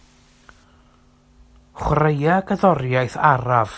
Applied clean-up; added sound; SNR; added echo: none; none; none; none.